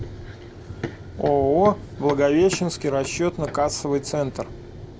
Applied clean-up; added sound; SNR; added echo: none; Run; 12 dB; none.